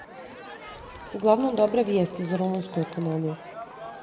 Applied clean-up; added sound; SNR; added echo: none; Crowd; 15 dB; reverberation time 1.4 s.